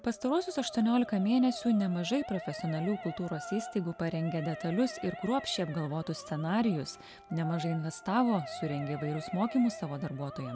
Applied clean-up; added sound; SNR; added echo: none; none; none; none.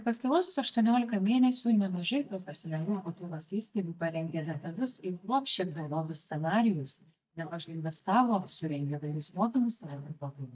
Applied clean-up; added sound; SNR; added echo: neural mask model DeepFilterNet 3.